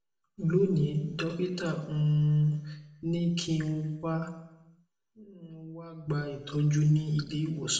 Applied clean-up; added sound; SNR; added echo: none; none; none; reverberation time 0.8 s.